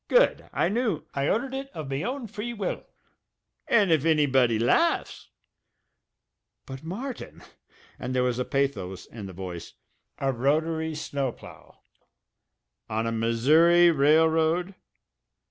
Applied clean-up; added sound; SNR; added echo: none; none; none; none.